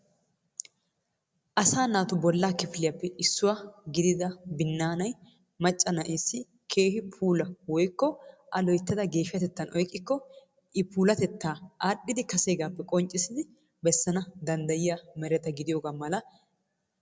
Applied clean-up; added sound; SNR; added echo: none; none; none; none.